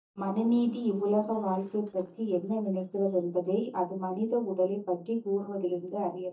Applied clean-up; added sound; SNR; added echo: neural mask model DeepFilterNet 3.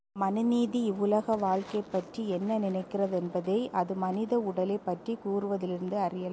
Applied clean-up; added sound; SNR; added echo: none; none; none; none.